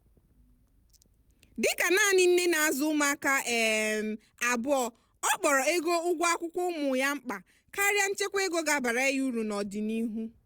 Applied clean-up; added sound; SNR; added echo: none; none; none; none.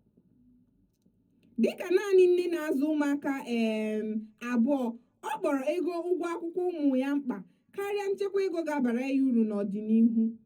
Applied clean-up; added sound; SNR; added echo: none; none; none; reverberation time 0.4 s.